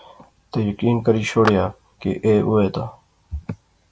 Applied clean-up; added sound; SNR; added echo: none; Clapping; 11 dB; none.